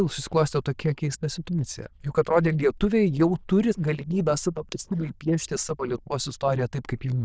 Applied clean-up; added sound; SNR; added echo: neural diffusion model UNIVERSE++.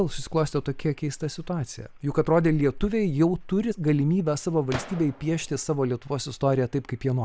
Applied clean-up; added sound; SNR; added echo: none; Gunshot, gunfire; 15 dB; none.